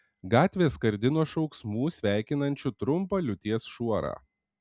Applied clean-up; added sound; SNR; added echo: none; none; none; none.